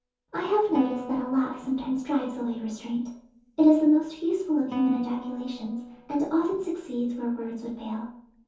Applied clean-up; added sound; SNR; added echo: none; Guitar; 18 dB; reverberation time 0.6 s.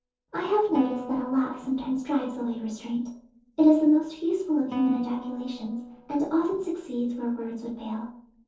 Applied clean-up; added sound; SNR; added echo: neural separator model SepFormer DNS4.